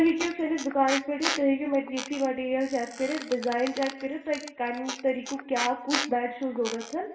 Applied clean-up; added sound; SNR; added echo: none; Squeak; 10 dB; reverberation time 0.7 s.